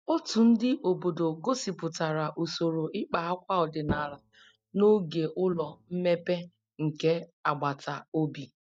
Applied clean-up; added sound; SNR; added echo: neural mask model DeepFilterNet 3.